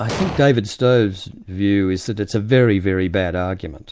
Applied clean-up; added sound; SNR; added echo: none; Explosion; 6 dB; none.